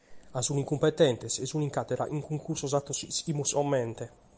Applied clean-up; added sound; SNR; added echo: none; none; none; none.